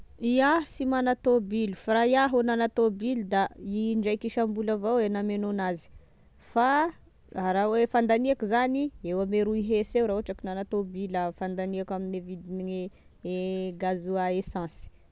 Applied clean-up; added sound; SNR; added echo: none; none; none; none.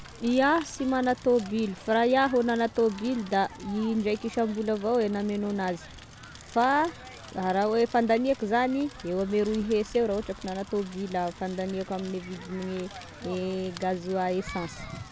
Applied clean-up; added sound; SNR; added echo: none; Crackle; 18 dB; none.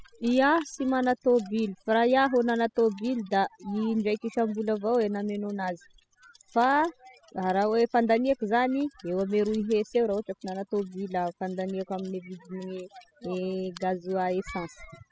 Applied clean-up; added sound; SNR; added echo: classical method spectral subtraction.